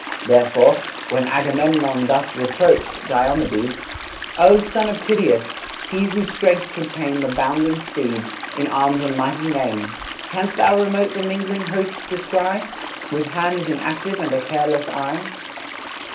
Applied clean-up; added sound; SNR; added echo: none; Stream; 10 dB; reverberation time 0.3 s.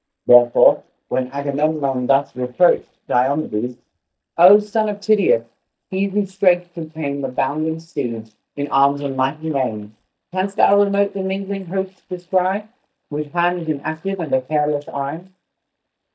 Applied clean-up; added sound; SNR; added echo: neural mask model DeepFilterNet 3.